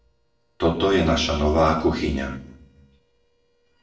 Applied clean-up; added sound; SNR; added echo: neural separator model SepFormer DNS4.